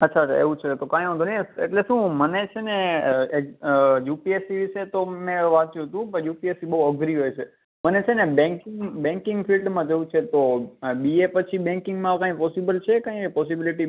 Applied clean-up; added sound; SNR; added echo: none; none; none; none.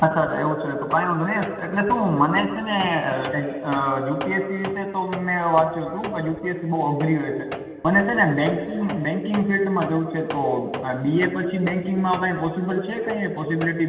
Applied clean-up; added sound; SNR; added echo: none; Tools; 15 dB; reverberation time 2.5 s.